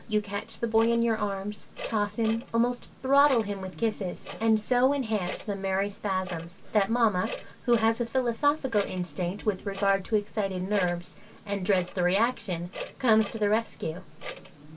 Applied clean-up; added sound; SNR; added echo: none; Clock; 16 dB; reverberation time 0.1 s.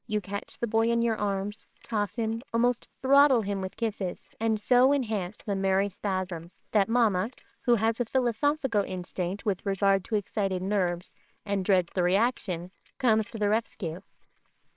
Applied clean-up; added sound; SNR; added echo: neural separator model SepFormer WHAMR!.